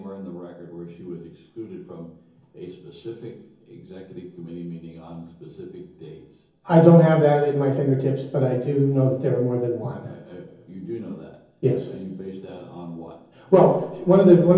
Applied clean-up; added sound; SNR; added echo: none; none; none; reverberation time 0.7 s.